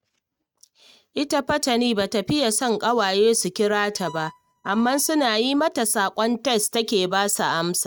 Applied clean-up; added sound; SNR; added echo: neural mask model RNNoise.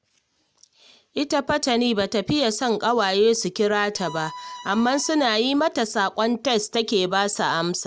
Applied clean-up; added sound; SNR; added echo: none; Bowed string instrument; 15 dB; none.